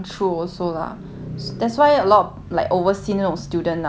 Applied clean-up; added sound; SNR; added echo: none; none; none; none.